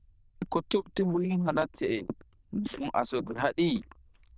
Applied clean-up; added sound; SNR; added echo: neural diffusion model UNIVERSE++.